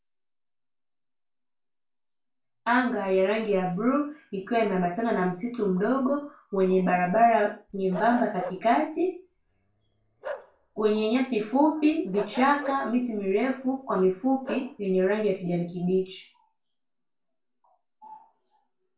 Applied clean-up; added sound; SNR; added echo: none; Bark; 14 dB; reverberation time 0.3 s.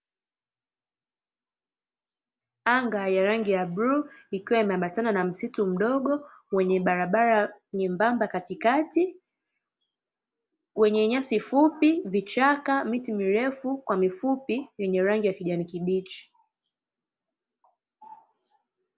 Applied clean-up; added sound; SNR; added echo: none; none; none; none.